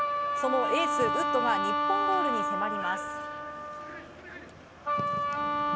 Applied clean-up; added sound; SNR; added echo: none; Wind instrument, woodwind instrument; -4 dB; none.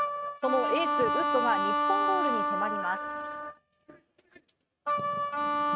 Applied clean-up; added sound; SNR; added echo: neural mask model RNNoise.